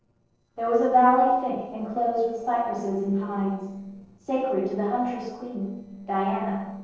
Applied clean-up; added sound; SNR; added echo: neural separator model SepFormer DNS4.